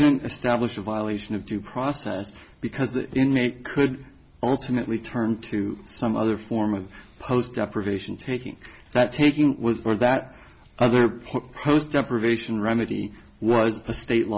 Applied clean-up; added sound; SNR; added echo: none; none; none; none.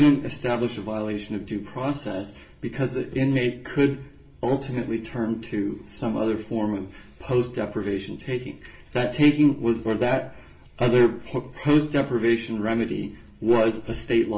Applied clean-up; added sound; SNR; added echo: none; none; none; reverberation time 0.4 s.